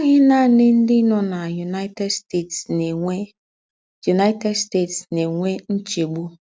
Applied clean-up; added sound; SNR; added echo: none; none; none; none.